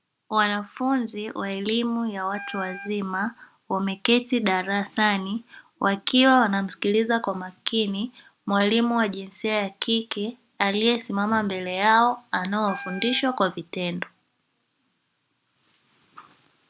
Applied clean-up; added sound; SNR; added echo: none; Wind instrument, woodwind instrument; 15 dB; none.